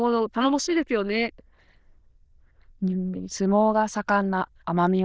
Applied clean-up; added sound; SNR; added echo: neural diffusion model UNIVERSE++.